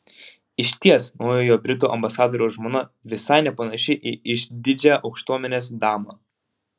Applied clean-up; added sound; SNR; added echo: none; none; none; none.